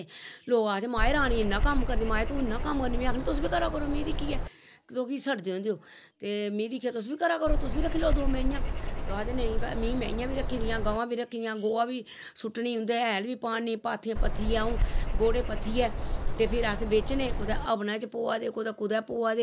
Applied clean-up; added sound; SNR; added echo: none; Bird vocalization, bird call, bird song; -3 dB; none.